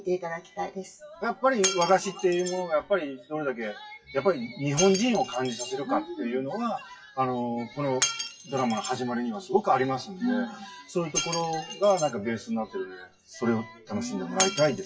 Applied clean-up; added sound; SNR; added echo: classical method WPE with log-MMSE.